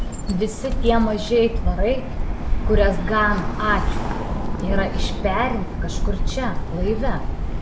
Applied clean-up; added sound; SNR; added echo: none; Bird; -2 dB; none.